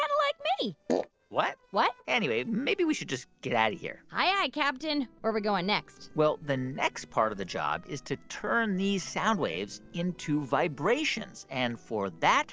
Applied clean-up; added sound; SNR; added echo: neural separator model SepFormer DNS4.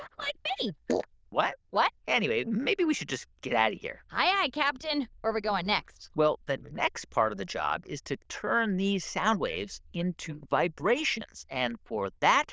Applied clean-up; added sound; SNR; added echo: neural diffusion model UNIVERSE++.